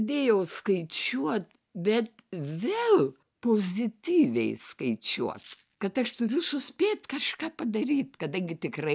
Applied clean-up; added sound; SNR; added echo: neural mask model DeepFilterNet 3.